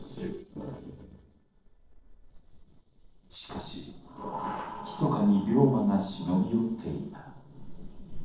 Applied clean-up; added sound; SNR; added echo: neural separator model SepFormer DNS4.